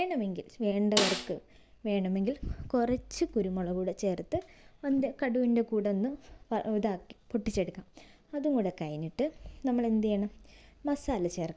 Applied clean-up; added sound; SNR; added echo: none; Snare drum; 3 dB; none.